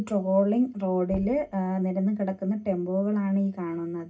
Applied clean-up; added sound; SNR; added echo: none; Knock; 20 dB; reverberation time 0.4 s.